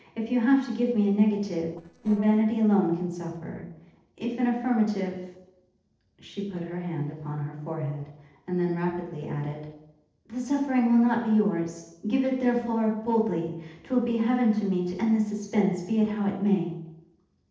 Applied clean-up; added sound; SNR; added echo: neural separator model SepFormer DNS4.